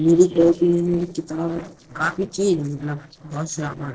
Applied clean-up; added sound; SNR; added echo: neural separator model SepFormer DNS4.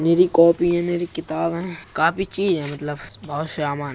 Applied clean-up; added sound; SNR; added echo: none; none; none; none.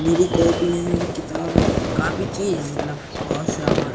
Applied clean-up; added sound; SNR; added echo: none; Fireworks; -1 dB; reverberation time 0.4 s.